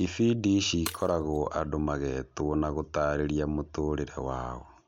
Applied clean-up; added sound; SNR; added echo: none; Shatter; 19 dB; none.